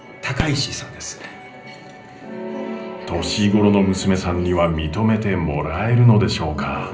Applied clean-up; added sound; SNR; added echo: none; Fireworks; 14 dB; reverberation time 0.5 s.